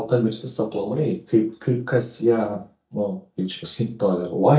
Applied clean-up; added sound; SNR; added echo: neural mask model DeepFilterNet 3.